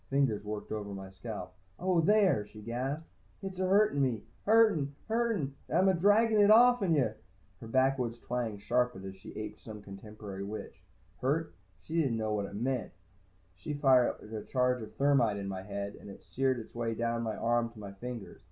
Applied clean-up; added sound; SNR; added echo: none; none; none; none.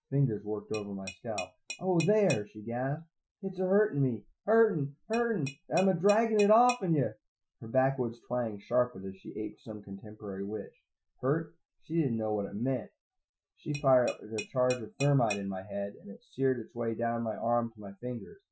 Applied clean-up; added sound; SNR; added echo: classical method Wiener filter.